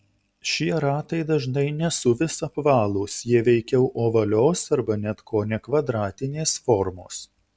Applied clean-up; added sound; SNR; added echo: none; none; none; none.